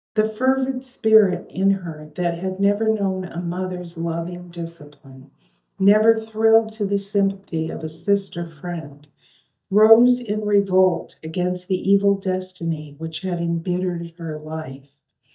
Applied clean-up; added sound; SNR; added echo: neural mask model DeepFilterNet 3.